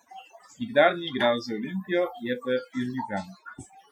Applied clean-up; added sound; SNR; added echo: classical method Wiener filter.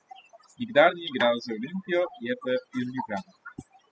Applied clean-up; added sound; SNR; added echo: classical method spectral subtraction.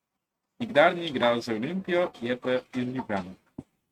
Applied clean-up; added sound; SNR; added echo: neural mask model RNNoise.